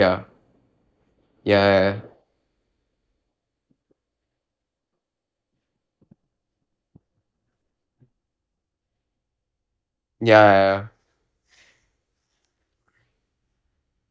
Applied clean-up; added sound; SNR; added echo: neural mask model DeepFilterNet 3.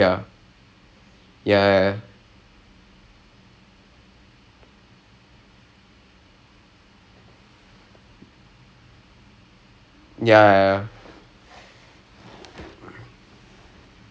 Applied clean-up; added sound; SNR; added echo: none; none; none; none.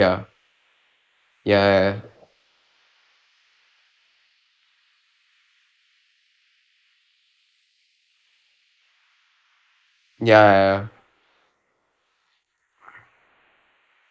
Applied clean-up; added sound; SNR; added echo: neural mask model Resemble Enhance denoiser.